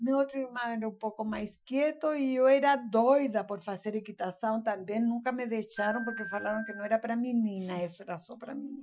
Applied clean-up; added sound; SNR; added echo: classical method Wiener filter.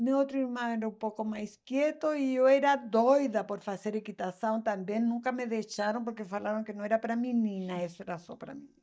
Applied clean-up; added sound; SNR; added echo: neural mask model DeepFilterNet 3.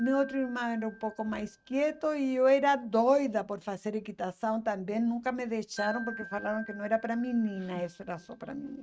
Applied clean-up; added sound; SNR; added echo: neural mask model RNNoise.